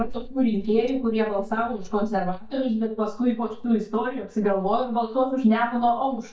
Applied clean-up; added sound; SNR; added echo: neural mask model DeepFilterNet 3.